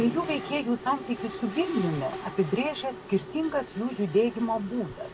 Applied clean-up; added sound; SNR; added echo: none; Mechanisms; 11 dB; none.